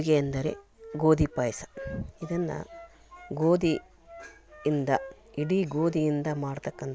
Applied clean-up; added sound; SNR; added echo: none; Wind instrument, woodwind instrument; 19 dB; none.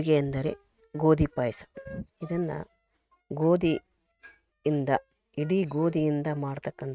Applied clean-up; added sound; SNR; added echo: neural mask model RNNoise.